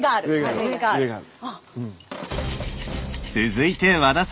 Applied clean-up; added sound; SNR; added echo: none; Sink (filling or washing); 16 dB; none.